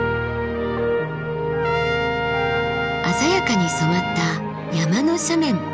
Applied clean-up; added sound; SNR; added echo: none; Trumpet; 6 dB; none.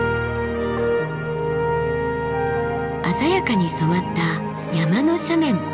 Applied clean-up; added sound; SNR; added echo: none; none; none; none.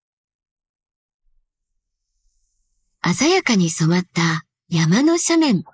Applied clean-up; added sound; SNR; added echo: neural mask model Resemble Enhance denoiser.